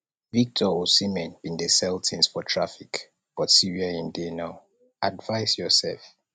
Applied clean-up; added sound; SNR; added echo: none; none; none; none.